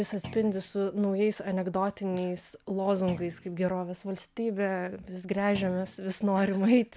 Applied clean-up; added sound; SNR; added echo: none; Thump, thud; 16 dB; none.